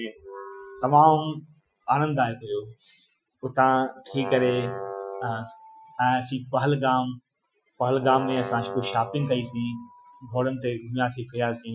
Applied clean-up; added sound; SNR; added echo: classical method Wiener filter.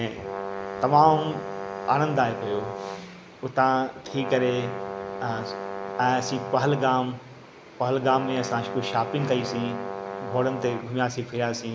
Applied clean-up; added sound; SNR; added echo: none; Brass instrument; 8 dB; none.